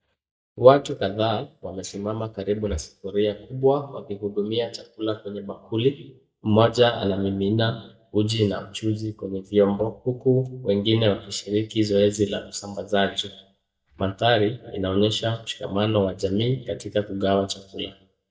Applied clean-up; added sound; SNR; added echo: neural mask model DeepFilterNet 3.